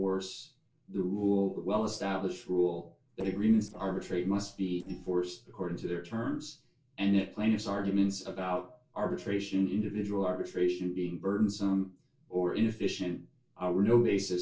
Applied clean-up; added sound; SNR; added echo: neural separator model SepFormer DNS4.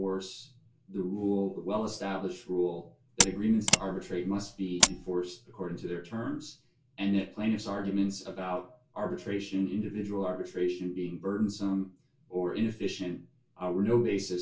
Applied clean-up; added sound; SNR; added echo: none; Mechanisms; -3 dB; reverberation time 0.2 s.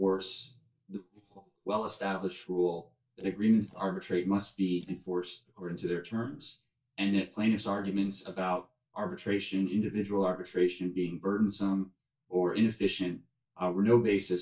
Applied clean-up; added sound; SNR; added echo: neural mask model DeepFilterNet 3.